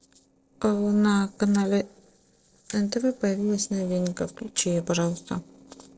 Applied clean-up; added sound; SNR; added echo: neural separator model SepFormer DNS4.